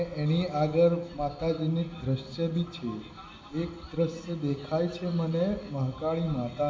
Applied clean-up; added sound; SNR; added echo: none; none; none; reverberation time 2.9 s.